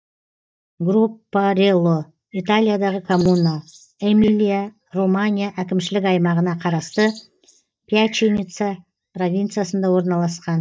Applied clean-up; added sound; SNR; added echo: neural mask model DeepFilterNet 3.